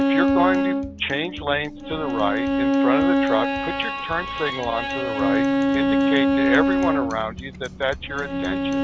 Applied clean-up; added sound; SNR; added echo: none; Bowed string instrument; -4 dB; none.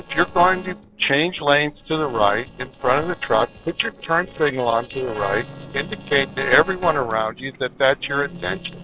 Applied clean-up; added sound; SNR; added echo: neural separator model SepFormer DNS4.